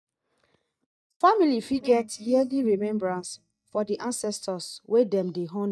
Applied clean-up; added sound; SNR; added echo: neural mask model DeepFilterNet 3.